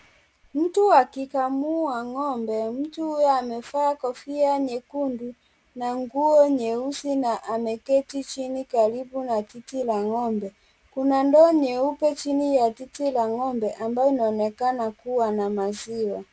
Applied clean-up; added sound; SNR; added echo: none; none; none; none.